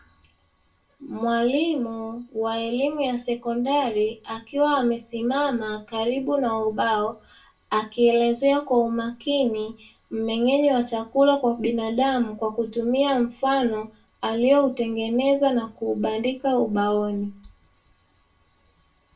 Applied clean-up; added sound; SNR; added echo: none; none; none; reverberation time 0.2 s.